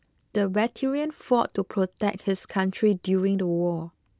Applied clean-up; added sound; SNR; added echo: none; none; none; none.